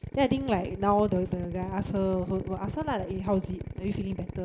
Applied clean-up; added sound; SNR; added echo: none; Drill; 9 dB; reverberation time 0.3 s.